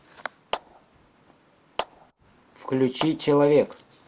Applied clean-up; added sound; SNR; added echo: none; Clapping; 12 dB; none.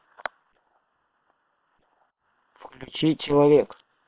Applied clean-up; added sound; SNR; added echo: neural separator model SepFormer WHAM!.